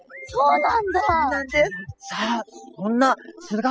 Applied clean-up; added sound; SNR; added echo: classical method spectral subtraction.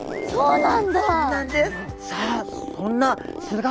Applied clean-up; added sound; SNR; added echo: none; Zipper (clothing); 10 dB; none.